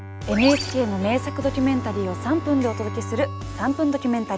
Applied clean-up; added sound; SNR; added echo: none; Bowed string instrument; 10 dB; none.